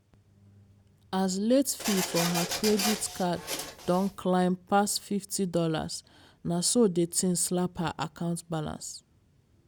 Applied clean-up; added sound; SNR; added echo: none; Printer; 5 dB; none.